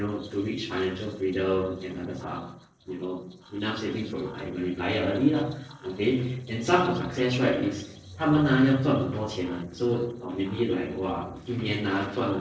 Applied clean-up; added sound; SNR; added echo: neural separator model SepFormer DNS4.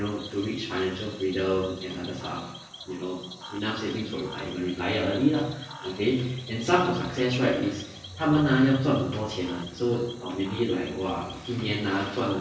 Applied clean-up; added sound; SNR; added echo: none; Cricket / Frog; 17 dB; reverberation time 1.0 s.